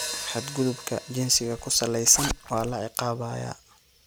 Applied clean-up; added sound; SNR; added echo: none; Zipper (clothing) + Hi-hat; 10 dB; none.